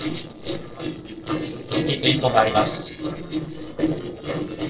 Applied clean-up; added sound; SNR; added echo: neural separator model SepFormer DNS4.